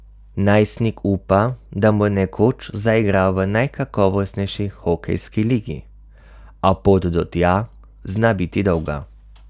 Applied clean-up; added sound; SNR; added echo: none; none; none; none.